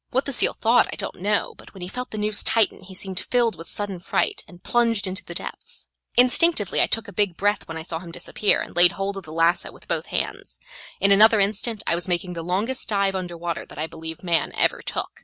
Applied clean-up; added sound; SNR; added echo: none; none; none; none.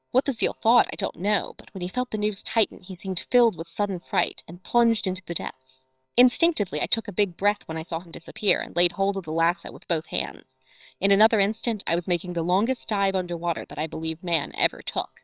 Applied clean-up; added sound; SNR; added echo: neural separator model SepFormer WHAMR!.